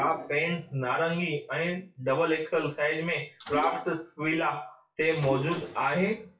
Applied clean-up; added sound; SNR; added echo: classical method WPE with log-MMSE.